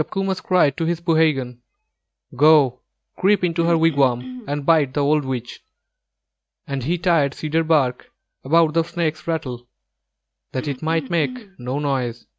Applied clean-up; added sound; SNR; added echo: neural mask model RNNoise.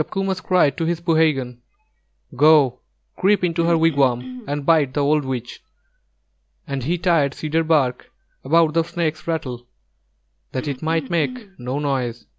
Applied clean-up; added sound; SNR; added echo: none; Cough; 12 dB; none.